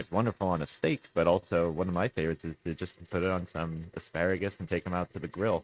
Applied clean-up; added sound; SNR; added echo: neural mask model RNNoise.